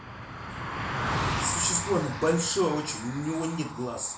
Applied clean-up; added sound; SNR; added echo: none; Car passing by; 4 dB; reverberation time 0.4 s.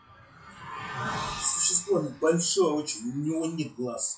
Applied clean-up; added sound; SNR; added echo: classical method WPE with log-MMSE.